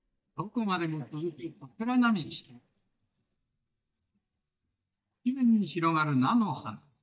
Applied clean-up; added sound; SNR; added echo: neural mask model DeepFilterNet 3.